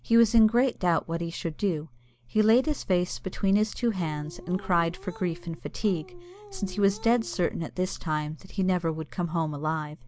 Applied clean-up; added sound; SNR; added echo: none; Dog; 20 dB; none.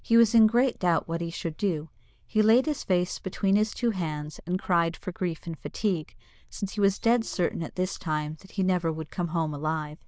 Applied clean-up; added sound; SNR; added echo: neural diffusion model UNIVERSE++.